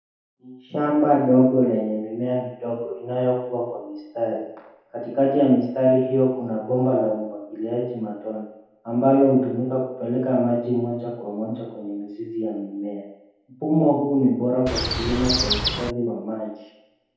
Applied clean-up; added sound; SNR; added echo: none; Chirp, tweet; 2 dB; reverberation time 0.8 s.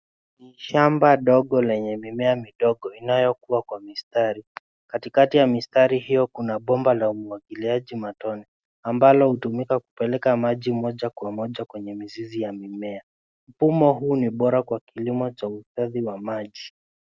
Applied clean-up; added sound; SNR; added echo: none; none; none; none.